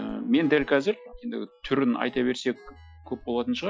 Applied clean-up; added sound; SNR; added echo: classical method Wiener filter.